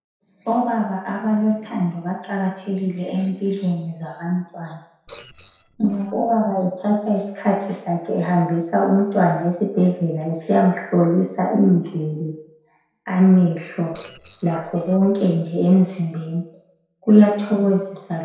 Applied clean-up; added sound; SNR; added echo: neural separator model SepFormer DNS4.